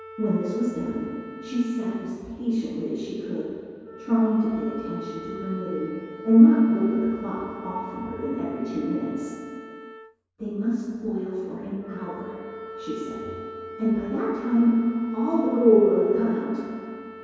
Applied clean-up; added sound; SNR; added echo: none; Wind instrument, woodwind instrument; 16 dB; reverberation time 2.2 s.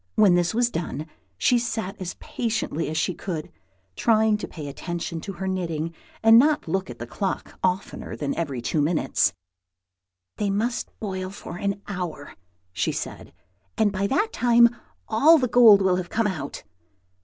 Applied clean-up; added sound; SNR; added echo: none; none; none; none.